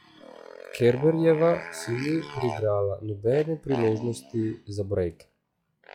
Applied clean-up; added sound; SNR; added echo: classical method log-MMSE.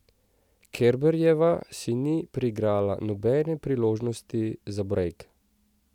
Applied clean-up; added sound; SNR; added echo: none; none; none; none.